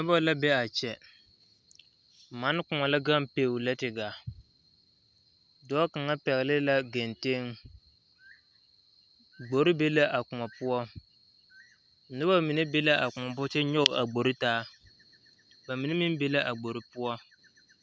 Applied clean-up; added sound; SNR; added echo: none; none; none; none.